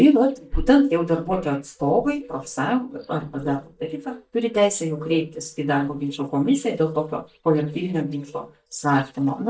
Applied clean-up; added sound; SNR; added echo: neural mask model DeepFilterNet 3.